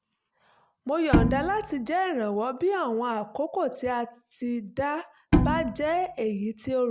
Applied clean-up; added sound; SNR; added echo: none; Bowed string instrument; -1 dB; none.